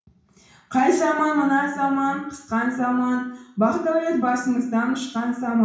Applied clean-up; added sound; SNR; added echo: none; none; none; reverberation time 0.6 s.